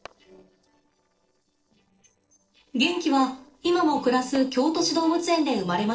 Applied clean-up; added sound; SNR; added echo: neural separator model SepFormer DNS4.